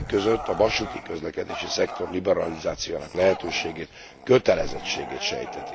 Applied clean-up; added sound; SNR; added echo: none; Bark / Growling; 11 dB; none.